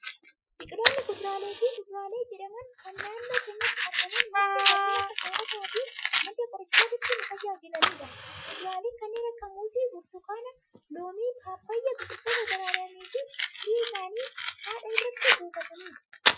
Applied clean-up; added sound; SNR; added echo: classical method Wiener filter.